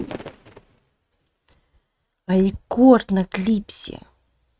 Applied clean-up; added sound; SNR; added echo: neural mask model RNNoise.